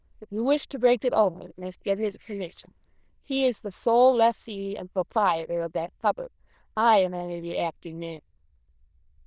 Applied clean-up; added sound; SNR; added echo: neural diffusion model UNIVERSE++.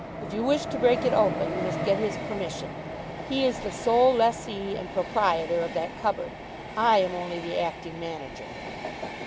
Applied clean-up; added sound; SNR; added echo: none; Train; 7 dB; none.